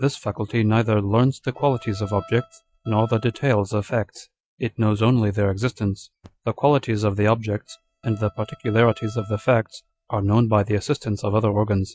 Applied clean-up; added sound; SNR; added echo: neural mask model RNNoise.